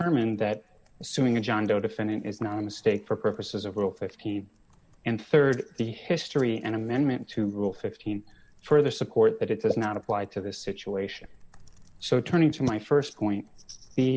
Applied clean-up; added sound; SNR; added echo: none; none; none; none.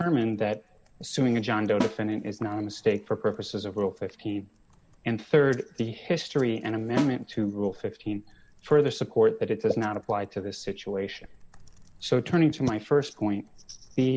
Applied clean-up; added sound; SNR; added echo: none; Snare drum; 9 dB; none.